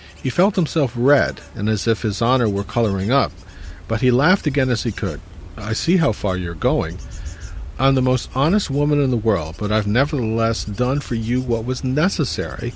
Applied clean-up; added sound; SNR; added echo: none; Wind / Bird / Insect; 15 dB; none.